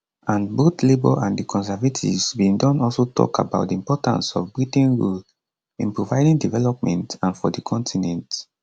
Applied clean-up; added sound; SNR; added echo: none; none; none; none.